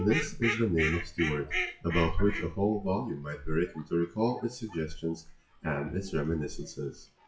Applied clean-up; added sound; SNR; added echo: classical method WPE with log-MMSE.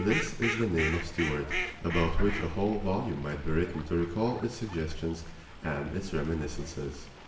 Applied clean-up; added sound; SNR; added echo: none; Fowl; 8 dB; reverberation time 0.8 s.